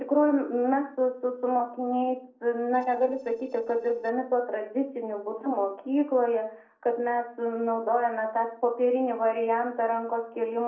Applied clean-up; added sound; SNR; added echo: neural separator model SepFormer DNS4.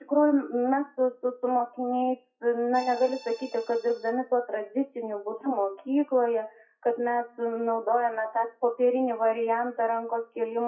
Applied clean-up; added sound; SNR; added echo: classical method WPE with log-MMSE.